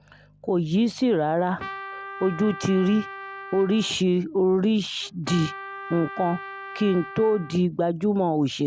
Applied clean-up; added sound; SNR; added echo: none; Trumpet; 14 dB; none.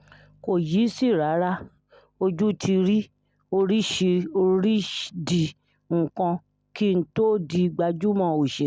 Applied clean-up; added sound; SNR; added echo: none; none; none; none.